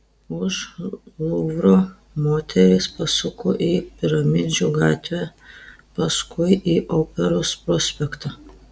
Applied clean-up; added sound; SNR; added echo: none; none; none; none.